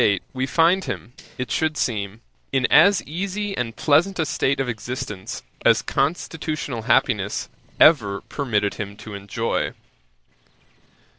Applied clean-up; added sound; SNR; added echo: neural separator model SepFormer DNS4.